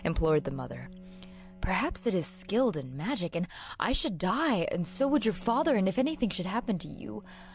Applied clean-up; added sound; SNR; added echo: none; Bowed string instrument; 20 dB; none.